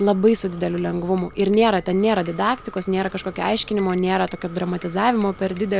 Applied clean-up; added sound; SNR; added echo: none; Glass + Breathing; 19 dB; none.